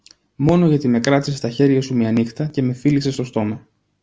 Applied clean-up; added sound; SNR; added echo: none; none; none; none.